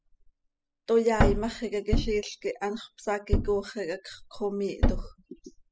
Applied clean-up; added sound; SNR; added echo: classical method spectral subtraction.